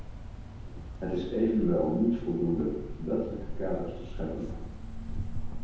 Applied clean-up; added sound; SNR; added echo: none; Cricket; 5 dB; reverberation time 0.9 s.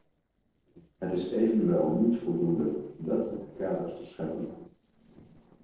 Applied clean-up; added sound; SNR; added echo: neural separator model SepFormer DNS4.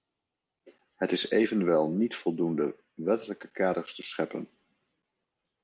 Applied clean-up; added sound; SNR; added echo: none; none; none; none.